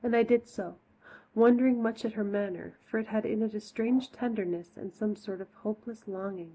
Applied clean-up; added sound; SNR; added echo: none; none; none; none.